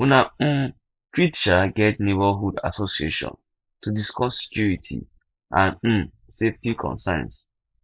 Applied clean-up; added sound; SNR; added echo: neural mask model Resemble Enhance denoiser.